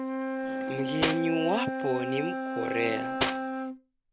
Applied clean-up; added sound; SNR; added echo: none; Wind instrument, woodwind instrument + Cutlery, silverware; -1 dB; none.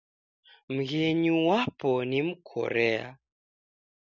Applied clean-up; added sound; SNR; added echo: none; none; none; none.